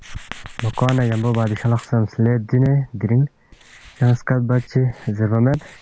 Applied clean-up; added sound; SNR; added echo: none; Writing; 19 dB; none.